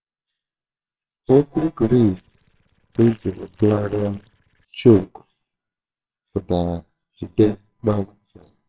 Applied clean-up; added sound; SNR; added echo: neural separator model SepFormer WHAMR!.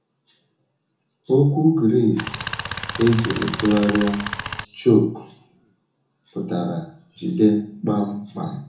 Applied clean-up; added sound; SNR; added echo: none; Tools; 7 dB; reverberation time 0.6 s.